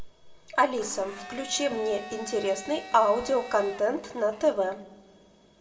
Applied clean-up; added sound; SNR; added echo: none; Domestic sounds, home sounds; 17 dB; reverberation time 0.7 s.